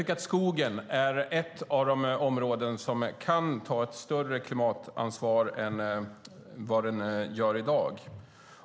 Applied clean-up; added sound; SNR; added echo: none; none; none; none.